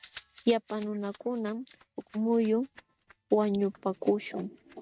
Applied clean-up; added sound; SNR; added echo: neural mask model RNNoise.